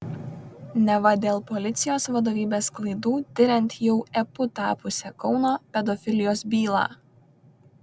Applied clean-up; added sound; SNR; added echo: none; none; none; none.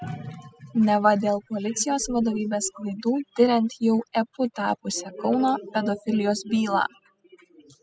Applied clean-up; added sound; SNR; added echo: classical method spectral subtraction.